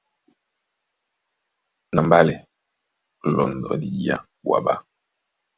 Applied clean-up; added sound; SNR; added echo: none; none; none; none.